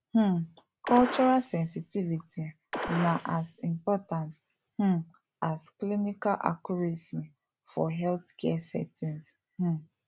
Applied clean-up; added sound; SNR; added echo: none; Gunshot, gunfire; 9 dB; none.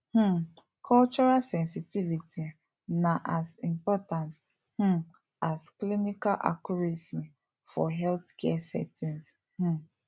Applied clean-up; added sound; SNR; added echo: none; none; none; none.